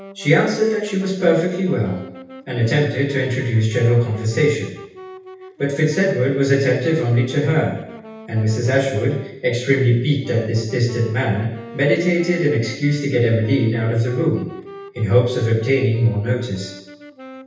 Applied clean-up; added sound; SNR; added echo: none; Wind instrument, woodwind instrument; 19 dB; reverberation time 0.9 s.